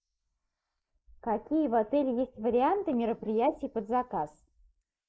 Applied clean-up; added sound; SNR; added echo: neural mask model Resemble Enhance denoiser.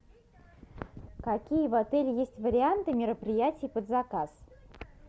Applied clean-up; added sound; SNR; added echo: none; none; none; none.